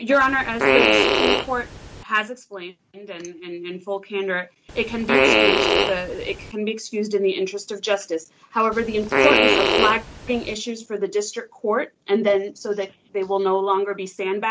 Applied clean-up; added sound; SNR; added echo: none; Fart; -4 dB; none.